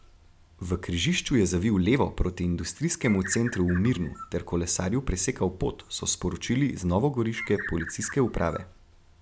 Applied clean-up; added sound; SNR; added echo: none; Bird; 17 dB; none.